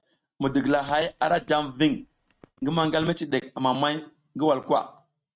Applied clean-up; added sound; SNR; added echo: neural mask model RNNoise.